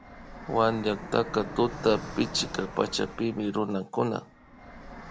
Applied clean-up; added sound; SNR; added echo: none; Fixed-wing aircraft, airplane; 13 dB; none.